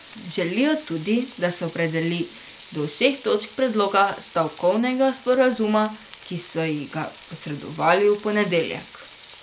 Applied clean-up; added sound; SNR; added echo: none; Frying (food); 16 dB; none.